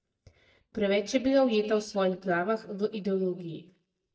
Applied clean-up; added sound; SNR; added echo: neural mask model DeepFilterNet 3.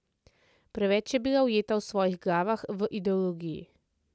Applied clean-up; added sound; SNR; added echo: none; none; none; none.